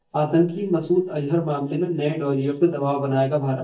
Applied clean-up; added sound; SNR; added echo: neural mask model DeepFilterNet 3.